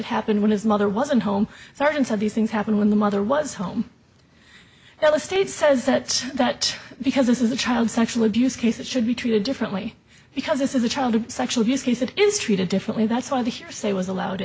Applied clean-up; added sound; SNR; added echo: none; none; none; none.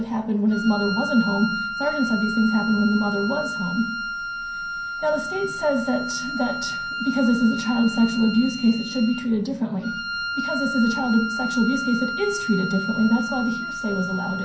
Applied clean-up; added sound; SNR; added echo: none; Wind instrument, woodwind instrument; 6 dB; reverberation time 0.6 s.